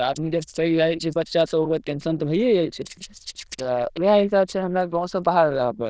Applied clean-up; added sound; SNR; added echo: neural diffusion model UNIVERSE++.